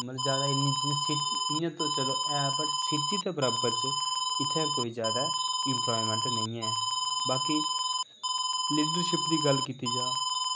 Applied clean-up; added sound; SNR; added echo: none; Alarm; -3 dB; none.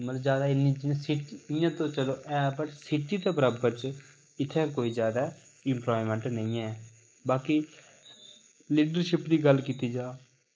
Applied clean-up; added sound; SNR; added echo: neural mask model Resemble Enhance denoiser.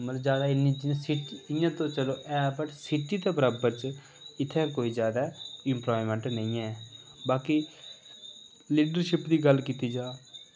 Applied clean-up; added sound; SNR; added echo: none; none; none; none.